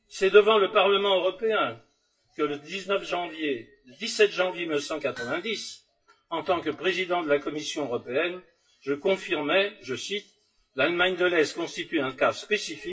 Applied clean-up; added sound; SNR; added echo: classical method WPE with log-MMSE.